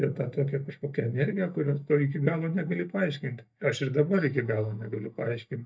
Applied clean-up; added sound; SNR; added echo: neural mask model DeepFilterNet 3.